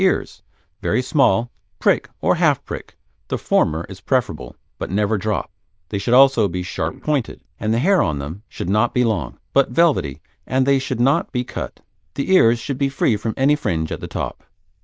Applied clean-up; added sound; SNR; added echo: neural diffusion model UNIVERSE++.